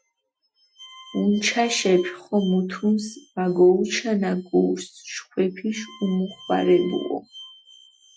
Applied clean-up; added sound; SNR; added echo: classical method Wiener filter.